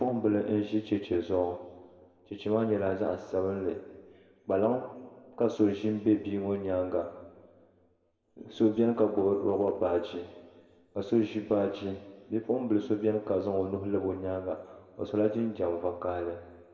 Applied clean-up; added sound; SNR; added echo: none; none; none; reverberation time 1.5 s.